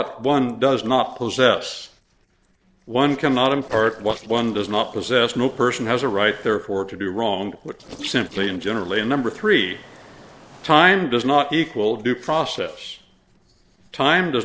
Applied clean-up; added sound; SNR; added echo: neural separator model SepFormer DNS4.